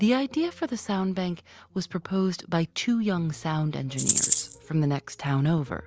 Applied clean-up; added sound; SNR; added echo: none; Rattle (instrument); -2 dB; none.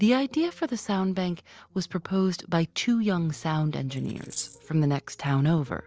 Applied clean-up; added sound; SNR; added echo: neural separator model SepFormer DNS4.